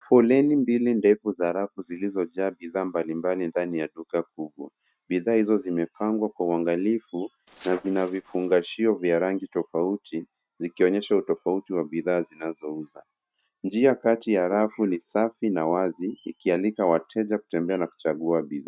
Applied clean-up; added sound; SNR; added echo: neural mask model RNNoise.